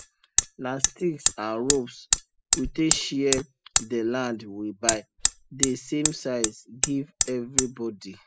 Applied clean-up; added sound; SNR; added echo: classical method spectral subtraction.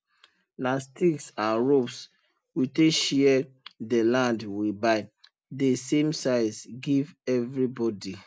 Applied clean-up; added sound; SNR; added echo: none; none; none; none.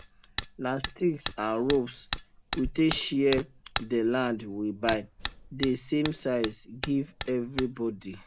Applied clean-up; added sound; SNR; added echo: none; Hammer; -1 dB; none.